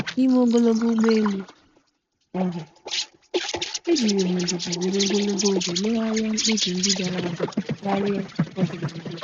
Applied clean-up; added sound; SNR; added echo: neural mask model RNNoise.